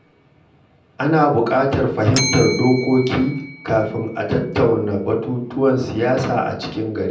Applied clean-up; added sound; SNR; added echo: none; Bell; 14 dB; reverberation time 0.6 s.